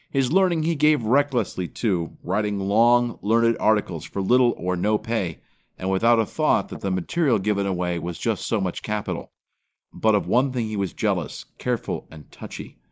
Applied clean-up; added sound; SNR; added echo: neural mask model Resemble Enhance denoiser.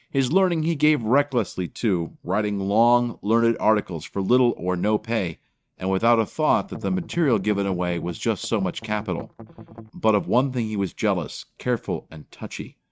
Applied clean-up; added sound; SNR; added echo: neural mask model RNNoise.